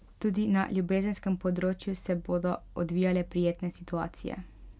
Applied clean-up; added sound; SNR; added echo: none; none; none; none.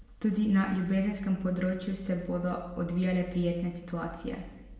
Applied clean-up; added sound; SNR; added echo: none; none; none; reverberation time 0.9 s.